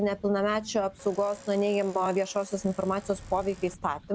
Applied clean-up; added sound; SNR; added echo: none; Thunder / Rain + Domestic sounds, home sounds; 20 dB; none.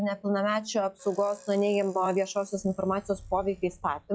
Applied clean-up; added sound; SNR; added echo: classical method log-MMSE.